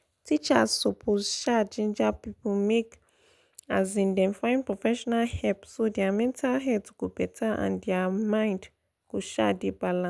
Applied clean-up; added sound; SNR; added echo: none; none; none; none.